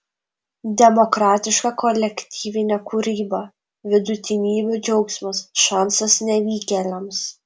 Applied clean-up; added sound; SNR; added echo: none; none; none; none.